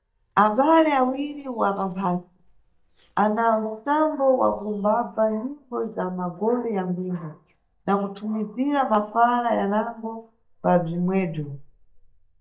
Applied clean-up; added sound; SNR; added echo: neural mask model DeepFilterNet 3.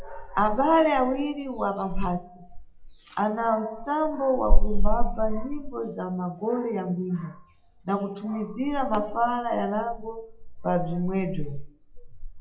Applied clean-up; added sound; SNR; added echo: classical method WPE with log-MMSE.